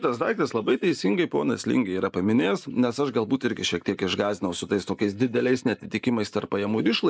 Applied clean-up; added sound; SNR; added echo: neural mask model Resemble Enhance denoiser.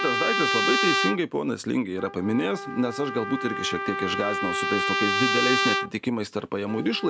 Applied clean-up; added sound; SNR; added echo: none; Trumpet; 0 dB; none.